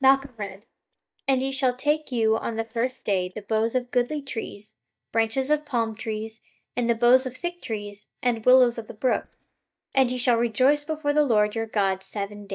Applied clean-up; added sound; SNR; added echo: neural mask model DeepFilterNet 3.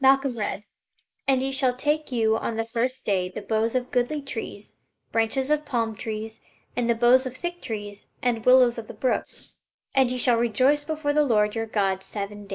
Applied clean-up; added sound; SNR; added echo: neural mask model Resemble Enhance denoiser.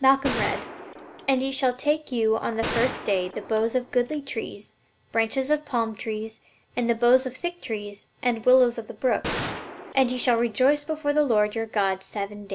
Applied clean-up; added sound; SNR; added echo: none; Gunshot, gunfire; 10 dB; none.